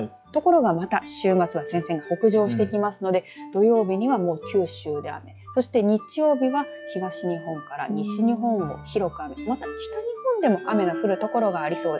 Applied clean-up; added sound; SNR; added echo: classical method log-MMSE.